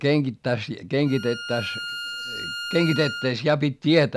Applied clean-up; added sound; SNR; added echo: none; Bowed string instrument; 10 dB; none.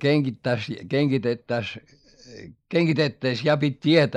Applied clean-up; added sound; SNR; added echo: neural mask model Resemble Enhance denoiser.